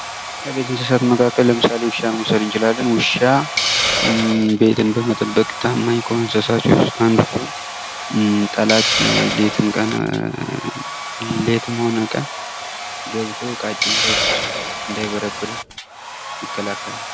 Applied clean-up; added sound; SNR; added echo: none; Hiss + Domestic sounds, home sounds; 5 dB; none.